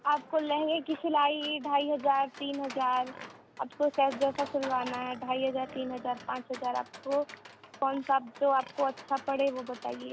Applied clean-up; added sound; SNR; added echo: none; Livestock, farm animals, working animals; 17 dB; none.